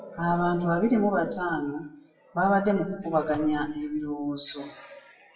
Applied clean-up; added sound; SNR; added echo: classical method WPE with log-MMSE.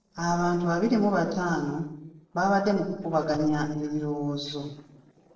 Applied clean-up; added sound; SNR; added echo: neural separator model SepFormer DNS4.